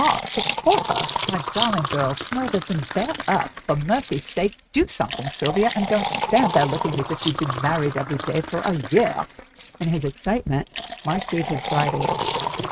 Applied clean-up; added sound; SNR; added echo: neural mask model RNNoise.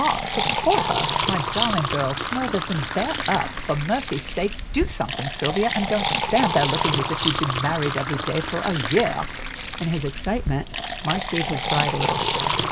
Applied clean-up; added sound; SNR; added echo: none; Fill (with liquid); 0 dB; none.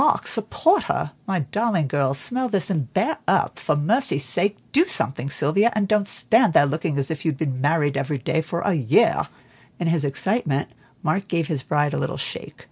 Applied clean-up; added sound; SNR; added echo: none; none; none; none.